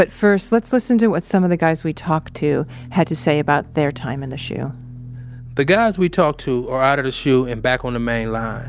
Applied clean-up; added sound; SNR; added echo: none; none; none; none.